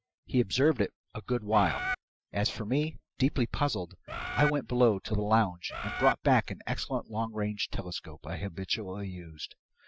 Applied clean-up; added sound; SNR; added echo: classical method Wiener filter.